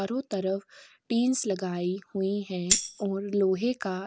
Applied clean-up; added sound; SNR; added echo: none; Tambourine; -2 dB; none.